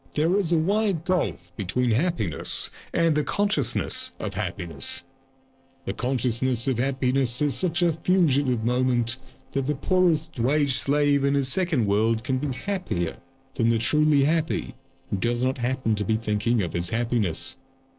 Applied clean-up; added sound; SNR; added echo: neural separator model SepFormer DNS4.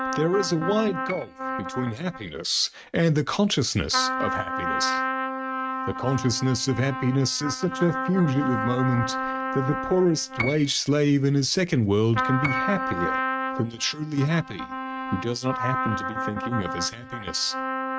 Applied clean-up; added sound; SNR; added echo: neural mask model RNNoise.